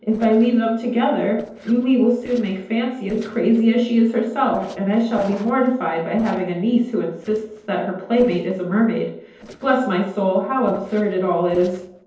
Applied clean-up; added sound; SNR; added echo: neural separator model SepFormer DNS4.